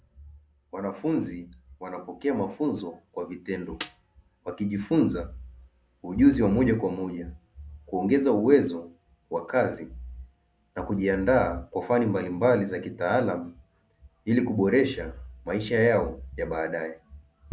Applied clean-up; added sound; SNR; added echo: none; Snare drum; 15 dB; none.